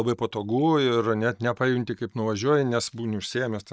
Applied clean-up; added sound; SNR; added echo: neural mask model DeepFilterNet 3.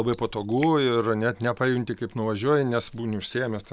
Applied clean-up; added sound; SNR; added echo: neural mask model Resemble Enhance denoiser.